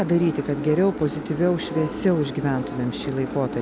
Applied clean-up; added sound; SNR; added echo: none; Engine; 8 dB; none.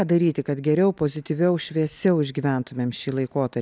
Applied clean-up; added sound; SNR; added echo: none; none; none; none.